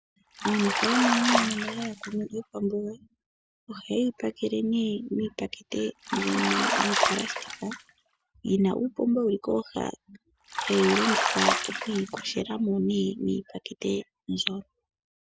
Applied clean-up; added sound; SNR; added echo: none; Bathtub (filling or washing); 0 dB; none.